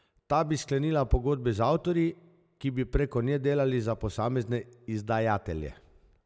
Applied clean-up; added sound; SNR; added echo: none; none; none; none.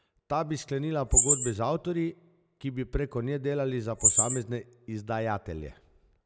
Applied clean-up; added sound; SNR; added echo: none; Chirp, tweet; -3 dB; none.